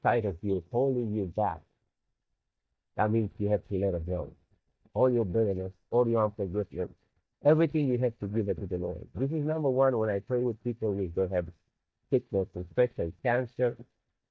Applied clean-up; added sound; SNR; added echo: neural mask model DeepFilterNet 3.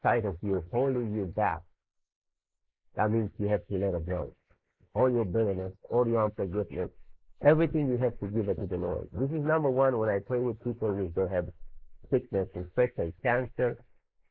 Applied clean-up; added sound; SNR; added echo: neural mask model Resemble Enhance denoiser.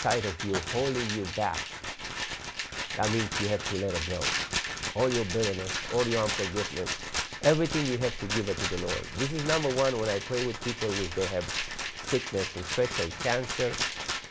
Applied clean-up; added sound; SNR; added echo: none; Rattle + Glass; 3 dB; none.